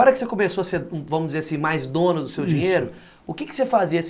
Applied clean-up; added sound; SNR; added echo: none; none; none; none.